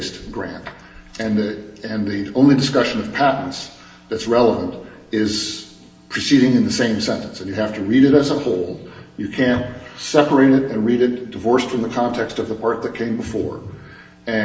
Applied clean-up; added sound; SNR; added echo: none; none; none; reverberation time 1.0 s.